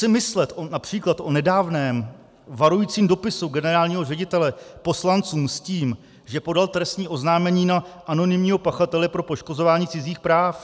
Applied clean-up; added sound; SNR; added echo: none; none; none; none.